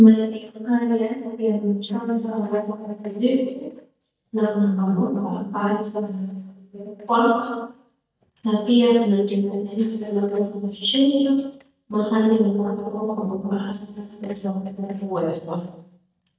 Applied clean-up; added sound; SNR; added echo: neural mask model DeepFilterNet 3.